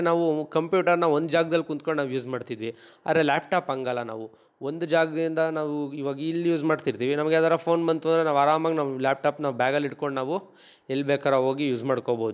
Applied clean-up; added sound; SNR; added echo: none; none; none; none.